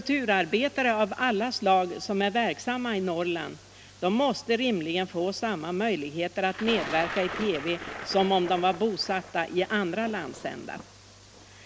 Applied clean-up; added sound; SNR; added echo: none; Thunder; 16 dB; none.